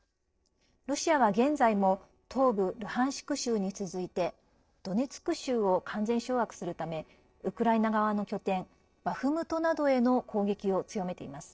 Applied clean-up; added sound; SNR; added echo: neural separator model SepFormer DNS4.